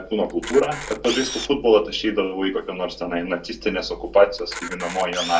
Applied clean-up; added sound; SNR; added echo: none; Camera; 13 dB; reverberation time 0.2 s.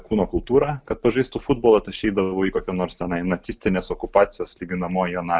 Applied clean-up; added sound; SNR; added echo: none; none; none; none.